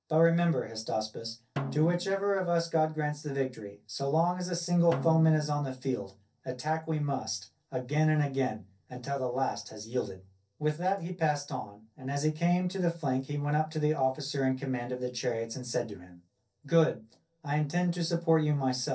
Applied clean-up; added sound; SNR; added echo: neural separator model SepFormer DNS4.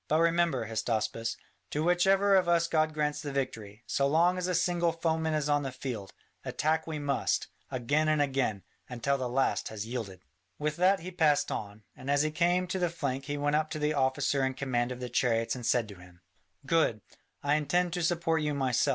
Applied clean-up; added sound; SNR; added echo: none; none; none; none.